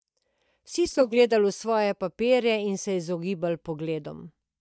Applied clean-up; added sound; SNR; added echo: neural mask model DeepFilterNet 3.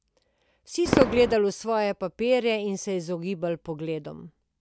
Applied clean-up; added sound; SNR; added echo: none; Fireworks; 8 dB; none.